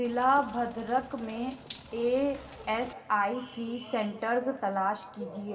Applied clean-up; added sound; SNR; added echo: none; Bathtub (filling or washing); 11 dB; reverberation time 2.6 s.